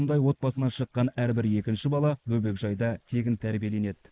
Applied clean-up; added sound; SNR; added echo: neural mask model Resemble Enhance denoiser.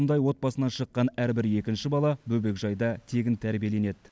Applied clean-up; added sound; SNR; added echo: none; none; none; none.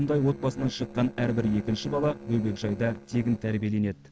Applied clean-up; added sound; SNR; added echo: neural separator model SepFormer DNS4.